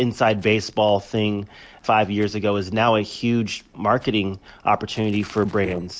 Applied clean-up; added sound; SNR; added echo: neural separator model SepFormer DNS4.